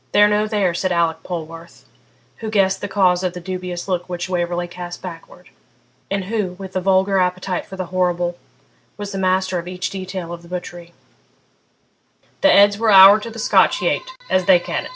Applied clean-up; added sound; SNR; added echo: none; none; none; none.